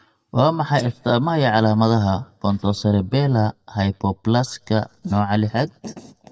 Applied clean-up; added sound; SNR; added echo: neural mask model DeepFilterNet 3.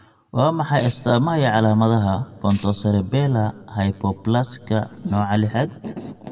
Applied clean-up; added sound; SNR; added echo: none; Tambourine; 11 dB; reverberation time 1.4 s.